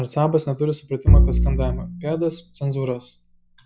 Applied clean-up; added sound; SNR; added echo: classical method log-MMSE.